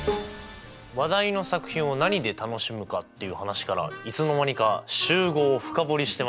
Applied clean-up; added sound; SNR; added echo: none; Bowed string instrument; 10 dB; none.